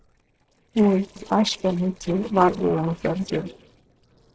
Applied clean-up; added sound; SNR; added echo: neural separator model SepFormer DNS4.